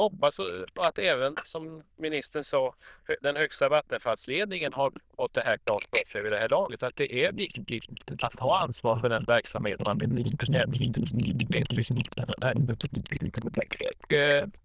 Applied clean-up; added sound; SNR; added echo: neural diffusion model UNIVERSE++.